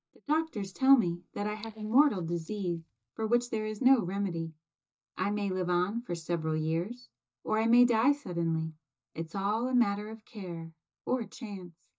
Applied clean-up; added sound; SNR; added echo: neural mask model DeepFilterNet 3.